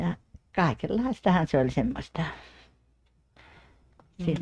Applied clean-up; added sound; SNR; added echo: neural mask model RNNoise.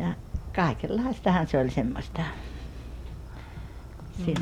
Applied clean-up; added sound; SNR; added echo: none; Fireworks; 9 dB; none.